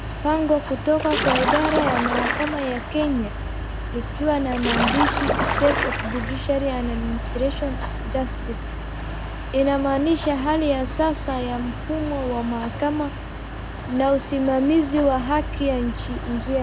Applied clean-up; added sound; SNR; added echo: none; Mechanical fan + Splash, splatter; 3 dB; none.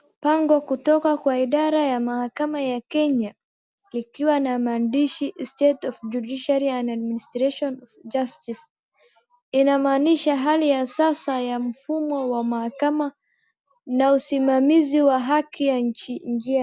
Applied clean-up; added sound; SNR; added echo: none; none; none; none.